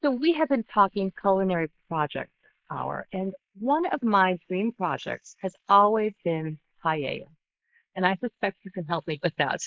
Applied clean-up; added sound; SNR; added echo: neural mask model Resemble Enhance denoiser.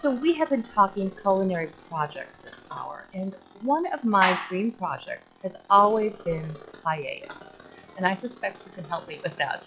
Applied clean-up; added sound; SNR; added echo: classical method log-MMSE.